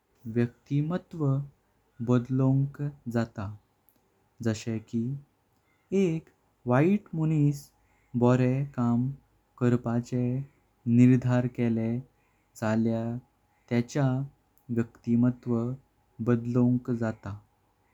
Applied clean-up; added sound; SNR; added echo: none; none; none; none.